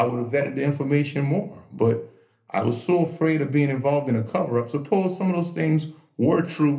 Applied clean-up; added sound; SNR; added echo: none; none; none; reverberation time 0.3 s.